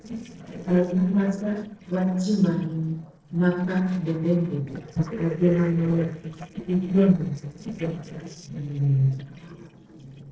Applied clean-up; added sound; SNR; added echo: neural separator model SepFormer DNS4.